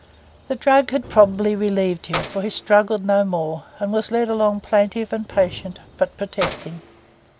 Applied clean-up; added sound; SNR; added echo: none; Keys jangling; 14 dB; none.